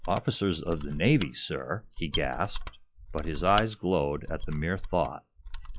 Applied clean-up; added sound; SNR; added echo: classical method log-MMSE.